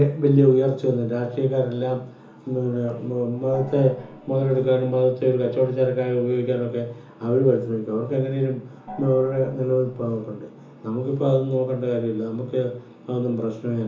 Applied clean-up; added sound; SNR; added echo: none; Gong; 19 dB; reverberation time 0.7 s.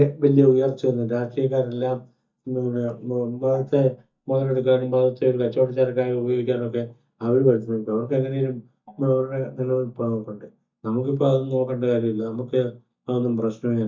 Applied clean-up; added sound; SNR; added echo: neural mask model DeepFilterNet 3.